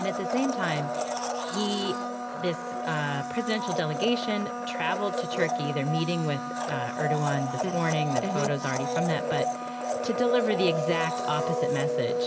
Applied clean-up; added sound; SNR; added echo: none; Domestic sounds, home sounds; 1 dB; reverberation time 1.0 s.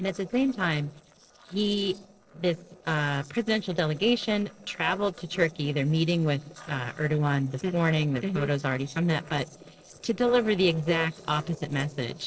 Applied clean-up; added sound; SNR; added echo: neural separator model SepFormer DNS4.